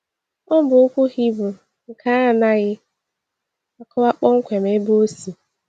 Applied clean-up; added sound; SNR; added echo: none; none; none; none.